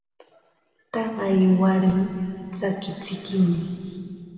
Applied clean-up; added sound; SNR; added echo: none; none; none; reverberation time 2.7 s.